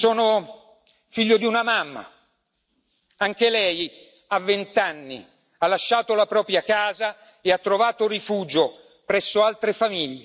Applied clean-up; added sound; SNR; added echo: none; none; none; none.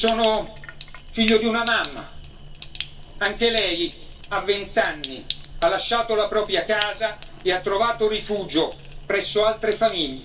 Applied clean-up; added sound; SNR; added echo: none; Sink (filling or washing); 9 dB; reverberation time 0.2 s.